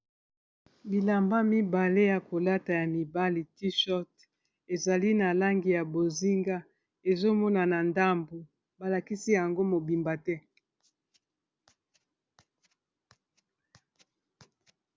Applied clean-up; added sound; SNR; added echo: none; none; none; none.